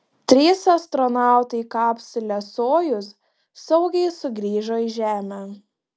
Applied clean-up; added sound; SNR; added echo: none; none; none; none.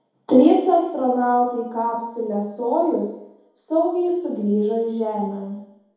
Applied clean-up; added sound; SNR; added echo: none; none; none; reverberation time 1.8 s.